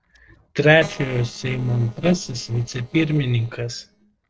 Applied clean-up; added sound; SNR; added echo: neural separator model SepFormer DNS4.